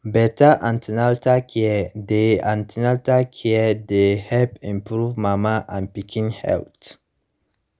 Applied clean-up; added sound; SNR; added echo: none; none; none; none.